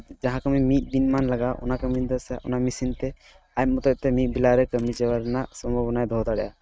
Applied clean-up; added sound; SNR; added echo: neural mask model RNNoise.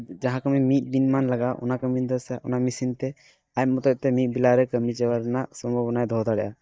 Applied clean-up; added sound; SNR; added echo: neural mask model DeepFilterNet 3.